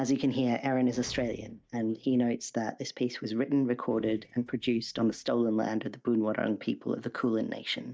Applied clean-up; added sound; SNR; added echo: neural mask model DeepFilterNet 3.